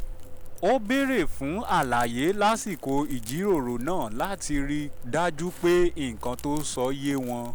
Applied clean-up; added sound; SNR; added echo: none; Crackle; 6 dB; none.